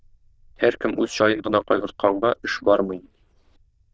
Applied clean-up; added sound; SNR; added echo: neural diffusion model UNIVERSE++.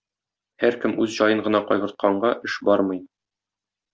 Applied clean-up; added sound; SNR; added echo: none; none; none; none.